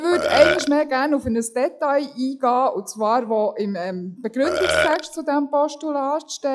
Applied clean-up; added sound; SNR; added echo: classical method log-MMSE.